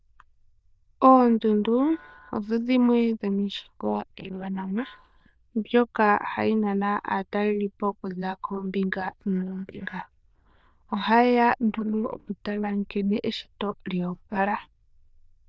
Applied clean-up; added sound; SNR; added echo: neural diffusion model UNIVERSE++.